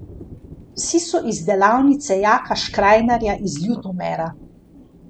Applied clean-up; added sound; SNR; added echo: none; Thunder; 19 dB; none.